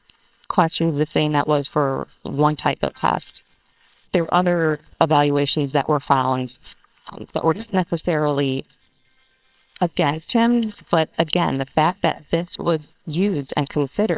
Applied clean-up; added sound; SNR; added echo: neural separator model SepFormer WHAMR!.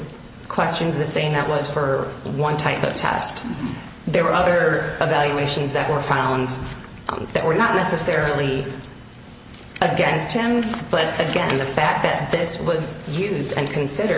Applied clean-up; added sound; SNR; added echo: none; none; none; none.